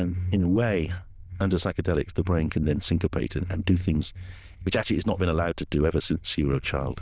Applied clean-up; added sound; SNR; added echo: neural diffusion model UNIVERSE++.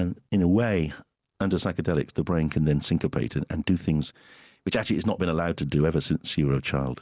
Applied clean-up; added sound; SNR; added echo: none; none; none; none.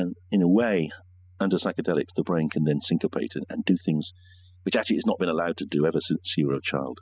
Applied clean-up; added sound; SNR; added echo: classical method spectral subtraction.